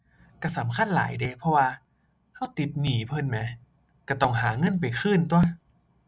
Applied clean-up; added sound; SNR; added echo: none; none; none; none.